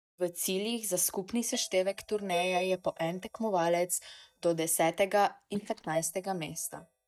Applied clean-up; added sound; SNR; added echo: neural mask model DeepFilterNet 3.